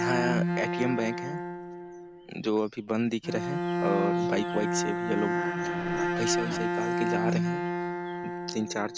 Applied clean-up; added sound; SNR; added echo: none; Bowed string instrument; -2 dB; none.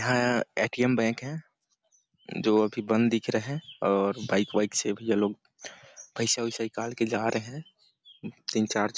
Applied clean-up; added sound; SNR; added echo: none; none; none; none.